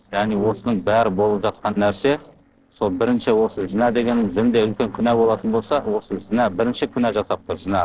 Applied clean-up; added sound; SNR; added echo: neural separator model SepFormer DNS4.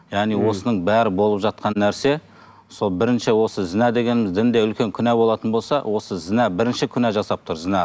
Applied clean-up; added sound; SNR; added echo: none; none; none; none.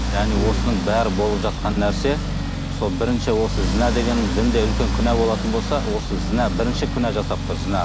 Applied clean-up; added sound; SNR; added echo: none; Accelerating, revving, vroom; 0 dB; none.